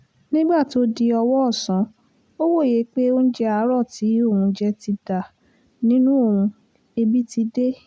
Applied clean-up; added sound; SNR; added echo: none; none; none; none.